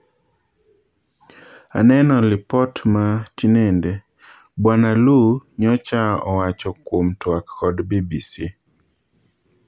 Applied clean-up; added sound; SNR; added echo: none; none; none; none.